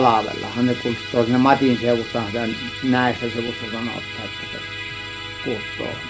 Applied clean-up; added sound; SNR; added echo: none; Musical instrument; 10 dB; none.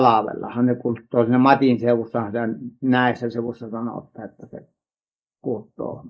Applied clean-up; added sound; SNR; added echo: neural mask model Resemble Enhance denoiser.